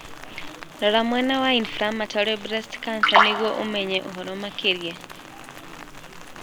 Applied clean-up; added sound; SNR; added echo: none; Rain; 17 dB; none.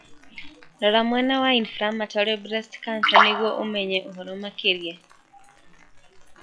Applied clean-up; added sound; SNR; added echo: classical method log-MMSE.